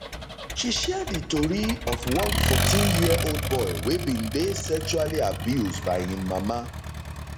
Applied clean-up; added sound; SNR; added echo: none; Accelerating, revving, vroom; 1 dB; none.